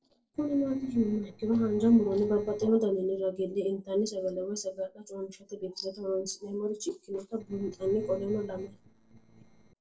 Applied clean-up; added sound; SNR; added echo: neural separator model SepFormer DNS4.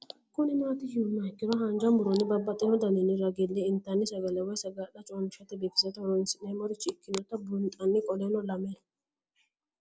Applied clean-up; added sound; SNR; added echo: none; none; none; none.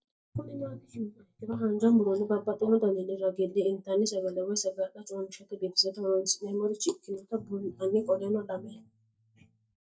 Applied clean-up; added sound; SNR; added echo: neural mask model DeepFilterNet 3.